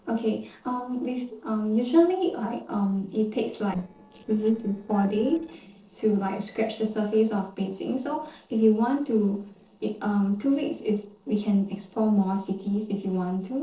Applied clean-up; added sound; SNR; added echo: neural separator model SepFormer DNS4.